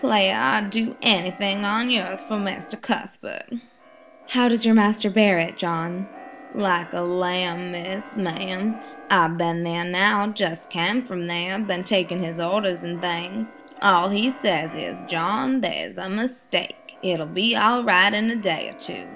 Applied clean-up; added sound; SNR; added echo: none; Keyboard (musical); 19 dB; none.